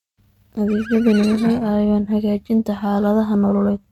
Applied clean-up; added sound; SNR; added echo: neural mask model RNNoise.